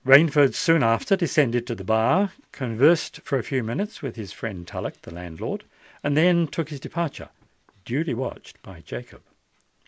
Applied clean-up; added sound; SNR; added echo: none; none; none; none.